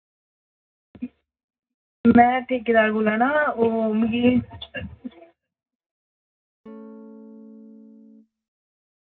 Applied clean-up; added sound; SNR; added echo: none; Electric guitar / Strum; 20 dB; reverberation time 0.4 s.